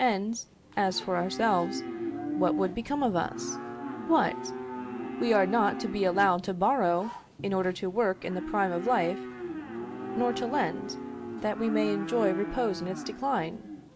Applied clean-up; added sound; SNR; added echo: none; Livestock, farm animals, working animals; 7 dB; none.